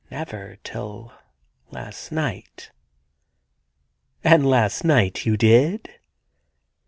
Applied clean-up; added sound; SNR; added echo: none; none; none; none.